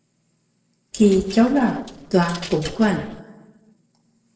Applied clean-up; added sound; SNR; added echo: neural separator model SepFormer DNS4.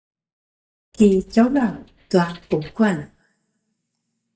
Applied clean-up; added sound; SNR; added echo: neural mask model DeepFilterNet 3.